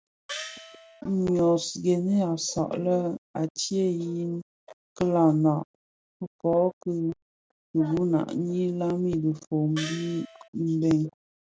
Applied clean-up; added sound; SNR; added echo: none; Gong; 12 dB; none.